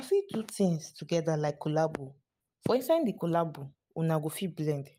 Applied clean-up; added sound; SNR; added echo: none; none; none; none.